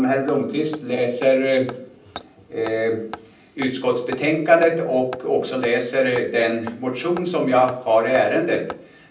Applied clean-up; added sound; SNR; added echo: none; Hammer; 19 dB; reverberation time 0.6 s.